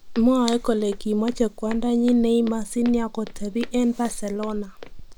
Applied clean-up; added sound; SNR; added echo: none; Walk, footsteps; 11 dB; none.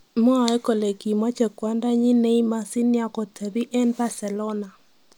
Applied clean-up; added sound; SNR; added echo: none; none; none; none.